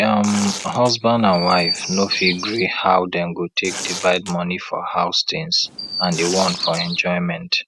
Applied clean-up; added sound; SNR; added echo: none; Chirp, tweet + Tearing; 9 dB; none.